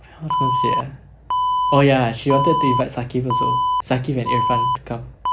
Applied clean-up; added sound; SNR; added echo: none; Alarm; 0 dB; none.